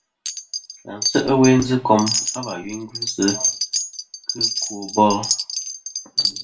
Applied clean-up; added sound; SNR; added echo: none; Wind chime; 4 dB; reverberation time 0.2 s.